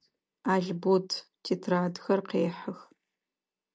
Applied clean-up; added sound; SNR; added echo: none; none; none; none.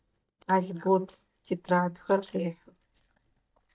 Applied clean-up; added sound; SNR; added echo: neural mask model DeepFilterNet 3.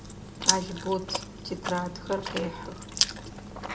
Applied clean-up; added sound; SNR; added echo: none; Chewing, mastication; -1 dB; reverberation time 1.4 s.